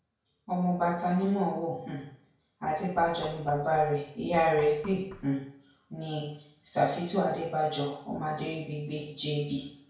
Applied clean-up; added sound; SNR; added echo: none; Knock; 19 dB; reverberation time 0.5 s.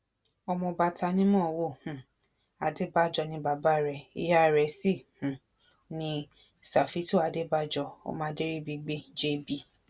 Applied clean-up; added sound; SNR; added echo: none; none; none; none.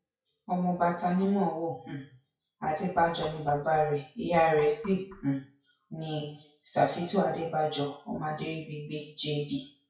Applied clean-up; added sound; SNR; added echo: classical method WPE with log-MMSE.